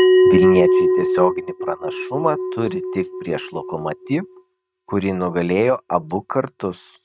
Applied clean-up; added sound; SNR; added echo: neural mask model RNNoise.